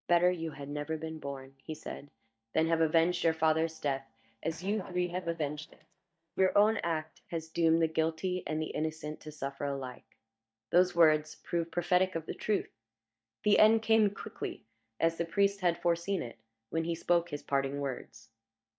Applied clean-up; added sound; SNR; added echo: neural mask model DeepFilterNet 3.